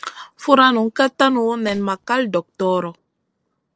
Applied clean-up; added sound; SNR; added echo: neural separator model SepFormer DNS4.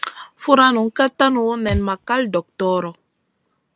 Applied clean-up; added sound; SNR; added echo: none; Thump, thud; 15 dB; none.